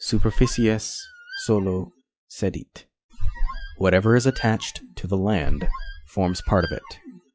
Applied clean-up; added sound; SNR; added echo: classical method log-MMSE.